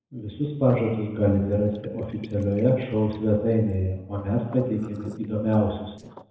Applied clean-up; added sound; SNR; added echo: neural separator model SepFormer DNS4.